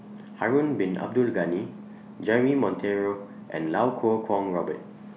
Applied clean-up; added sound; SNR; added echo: none; none; none; none.